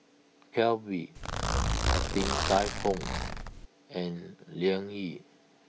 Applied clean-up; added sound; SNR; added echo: none; Zipper (clothing); -3 dB; none.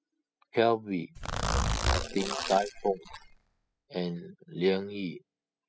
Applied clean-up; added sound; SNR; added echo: classical method spectral subtraction.